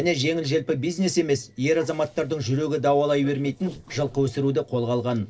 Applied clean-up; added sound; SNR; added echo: neural separator model SepFormer DNS4.